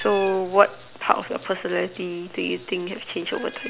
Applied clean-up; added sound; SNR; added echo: none; Meow; 18 dB; none.